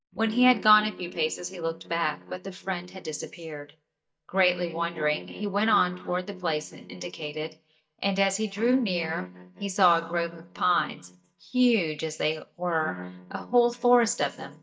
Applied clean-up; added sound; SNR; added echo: neural mask model DeepFilterNet 3.